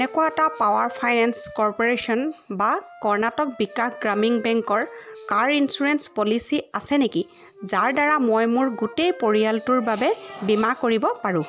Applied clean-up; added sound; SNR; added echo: none; Wind instrument, woodwind instrument; 20 dB; none.